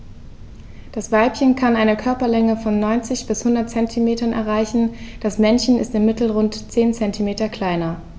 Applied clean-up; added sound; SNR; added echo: none; none; none; none.